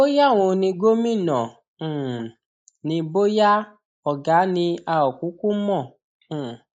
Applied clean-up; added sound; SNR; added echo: neural mask model Resemble Enhance denoiser.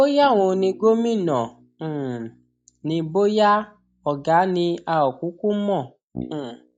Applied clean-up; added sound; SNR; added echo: neural mask model DeepFilterNet 3.